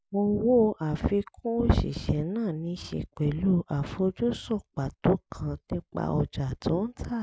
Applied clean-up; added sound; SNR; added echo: none; none; none; none.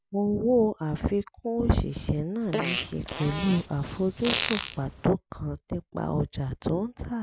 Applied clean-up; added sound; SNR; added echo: none; Fart; 5 dB; none.